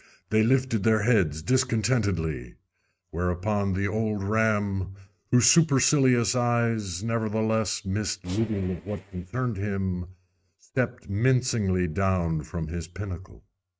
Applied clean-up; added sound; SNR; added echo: neural mask model RNNoise.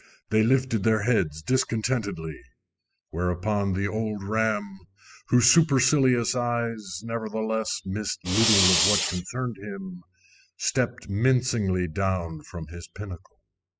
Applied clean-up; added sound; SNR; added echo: classical method spectral subtraction.